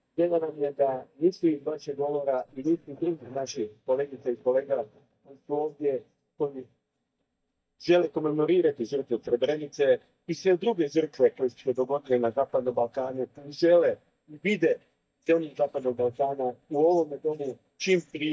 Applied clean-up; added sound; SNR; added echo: neural mask model DeepFilterNet 3.